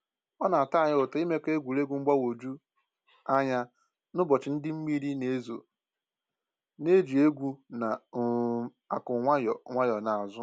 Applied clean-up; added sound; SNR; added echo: none; none; none; none.